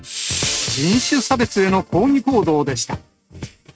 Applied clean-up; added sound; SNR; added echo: neural mask model RNNoise.